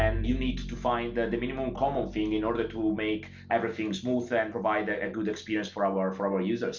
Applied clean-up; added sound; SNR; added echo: none; Bowed string instrument; 10 dB; none.